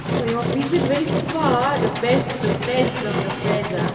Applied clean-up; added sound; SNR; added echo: none; Engine; 1 dB; reverberation time 2.4 s.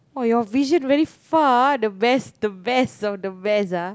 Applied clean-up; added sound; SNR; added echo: none; none; none; none.